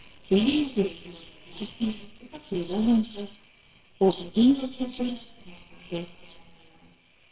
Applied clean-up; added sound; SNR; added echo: neural separator model SepFormer WHAMR!.